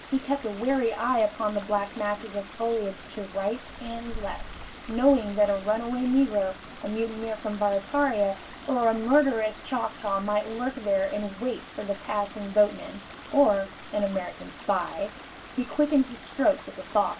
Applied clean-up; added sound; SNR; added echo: none; Stream; 15 dB; reverberation time 0.2 s.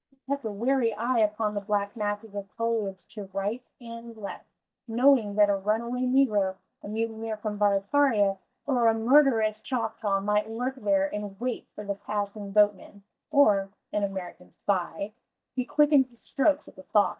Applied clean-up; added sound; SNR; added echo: neural mask model DeepFilterNet 3.